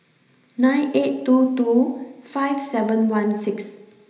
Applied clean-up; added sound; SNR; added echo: none; none; none; reverberation time 1.0 s.